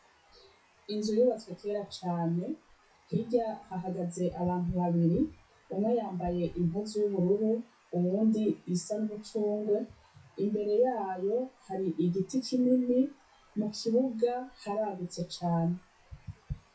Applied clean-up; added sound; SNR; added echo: classical method WPE with log-MMSE.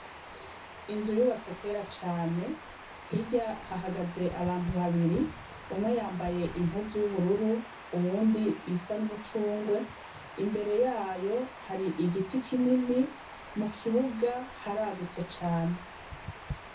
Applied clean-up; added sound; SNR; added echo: none; Water; 14 dB; reverberation time 0.3 s.